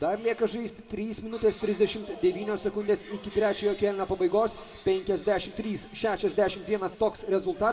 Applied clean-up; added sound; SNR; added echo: none; none; none; reverberation time 0.9 s.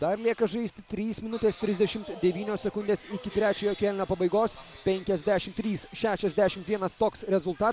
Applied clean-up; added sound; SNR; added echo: none; none; none; none.